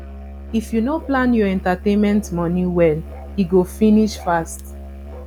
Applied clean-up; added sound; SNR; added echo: none; Musical instrument; 14 dB; none.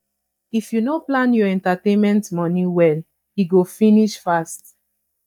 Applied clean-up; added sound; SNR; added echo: neural mask model DeepFilterNet 3.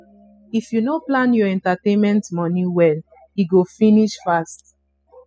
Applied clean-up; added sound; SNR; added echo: classical method spectral subtraction.